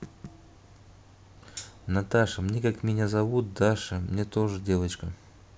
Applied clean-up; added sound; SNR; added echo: none; none; none; none.